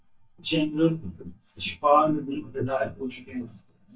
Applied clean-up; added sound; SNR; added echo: neural mask model DeepFilterNet 3.